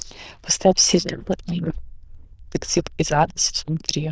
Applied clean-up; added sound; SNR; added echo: neural diffusion model UNIVERSE++.